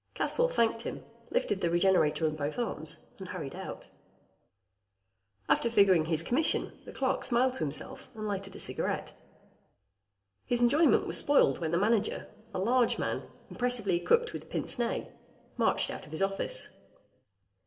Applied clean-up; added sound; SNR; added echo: none; none; none; reverberation time 2.2 s.